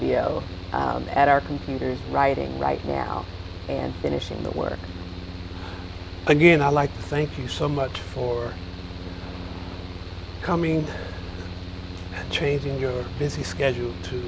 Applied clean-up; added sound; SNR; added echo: none; Mechanical fan; 9 dB; none.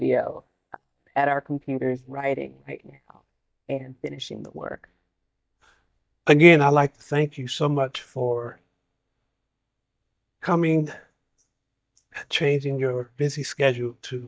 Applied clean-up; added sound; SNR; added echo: neural mask model DeepFilterNet 3.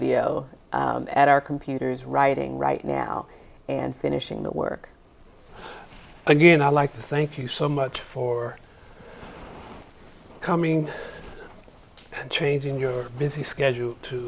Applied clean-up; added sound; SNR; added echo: none; none; none; none.